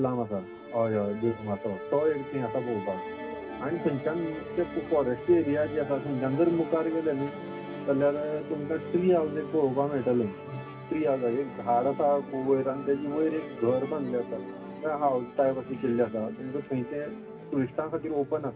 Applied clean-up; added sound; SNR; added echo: none; Musical instrument; 10 dB; reverberation time 0.4 s.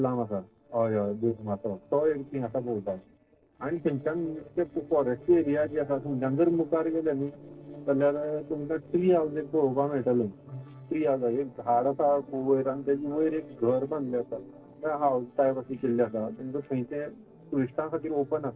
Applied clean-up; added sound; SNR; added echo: neural separator model SepFormer DNS4.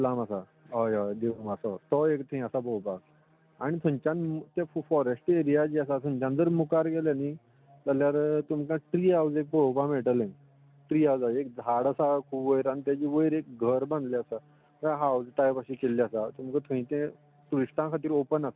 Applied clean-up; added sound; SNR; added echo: none; none; none; none.